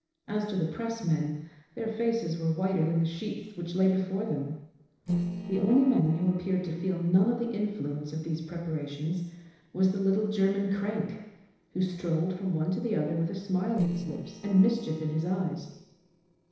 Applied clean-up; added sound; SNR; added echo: neural separator model SepFormer DNS4.